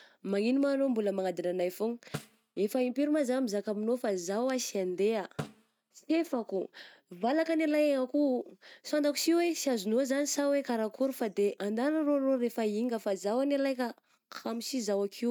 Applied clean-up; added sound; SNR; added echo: neural mask model RNNoise.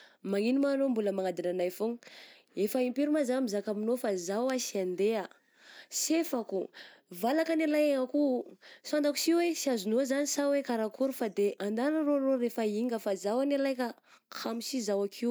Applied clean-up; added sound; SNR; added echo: none; none; none; none.